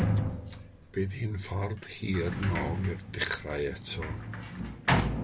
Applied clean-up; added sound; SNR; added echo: none; Sliding door; -1 dB; none.